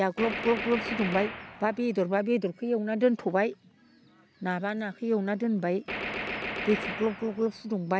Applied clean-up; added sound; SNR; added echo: none; Gunshot, gunfire; 7 dB; none.